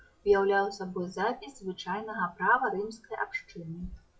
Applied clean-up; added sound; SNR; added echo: classical method WPE with log-MMSE.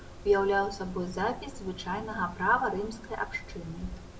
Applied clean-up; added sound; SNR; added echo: none; Mechanisms; 13 dB; reverberation time 1.0 s.